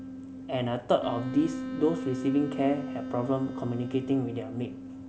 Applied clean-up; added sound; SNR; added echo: none; Wind instrument, woodwind instrument; 7 dB; none.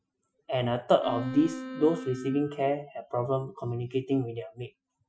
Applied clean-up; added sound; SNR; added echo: classical method Wiener filter.